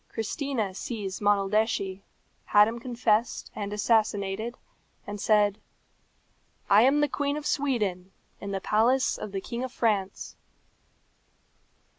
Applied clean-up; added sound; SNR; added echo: none; none; none; none.